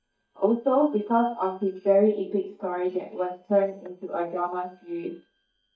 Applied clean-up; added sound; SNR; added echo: neural mask model DeepFilterNet 3.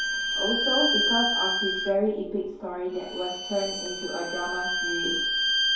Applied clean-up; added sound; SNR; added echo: none; Bowed string instrument; -2 dB; reverberation time 2.4 s.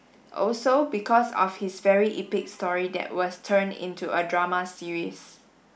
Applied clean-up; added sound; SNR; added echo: none; none; none; none.